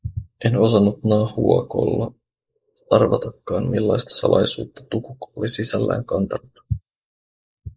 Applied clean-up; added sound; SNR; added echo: neural mask model Resemble Enhance denoiser.